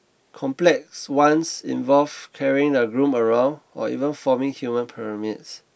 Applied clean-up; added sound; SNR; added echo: none; none; none; none.